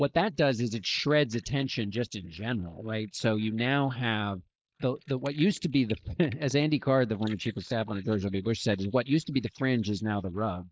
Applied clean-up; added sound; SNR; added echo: neural mask model Resemble Enhance denoiser.